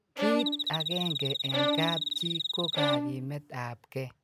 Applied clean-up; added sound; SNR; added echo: none; Cricket + Bowed string instrument; -4 dB; none.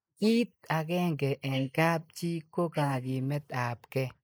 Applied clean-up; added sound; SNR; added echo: neural mask model Resemble Enhance denoiser.